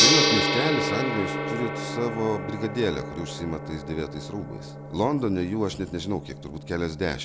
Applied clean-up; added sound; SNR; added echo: none; Gong; 0 dB; none.